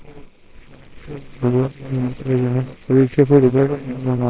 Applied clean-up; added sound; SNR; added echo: neural separator model SepFormer WHAMR!.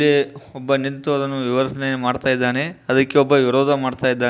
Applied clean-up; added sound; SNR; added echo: none; none; none; none.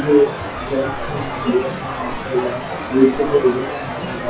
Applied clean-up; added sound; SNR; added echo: classical method WPE with log-MMSE.